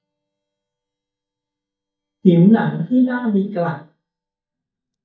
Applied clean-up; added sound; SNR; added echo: neural mask model DeepFilterNet 3.